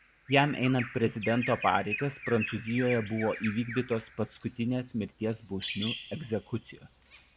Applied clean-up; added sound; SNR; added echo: none; Bird vocalization, bird call, bird song; 11 dB; none.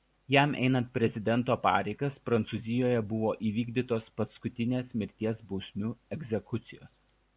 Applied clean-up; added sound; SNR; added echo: none; none; none; none.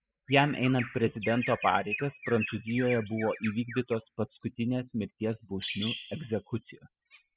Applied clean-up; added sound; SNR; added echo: classical method spectral subtraction.